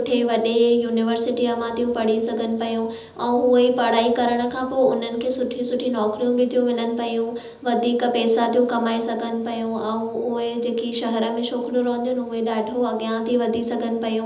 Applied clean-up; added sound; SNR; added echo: none; none; none; reverberation time 1.2 s.